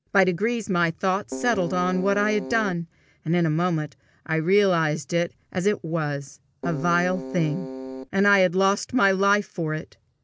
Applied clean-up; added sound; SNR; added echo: none; Keyboard (musical); 9 dB; none.